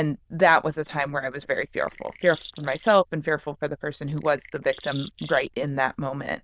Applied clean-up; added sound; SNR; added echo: neural diffusion model UNIVERSE++.